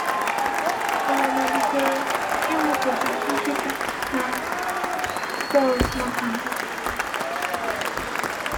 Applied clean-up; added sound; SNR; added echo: none; Applause / Cheering + Writing; -5 dB; none.